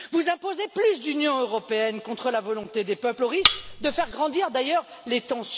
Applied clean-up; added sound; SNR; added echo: none; Cutlery, silverware; -1 dB; none.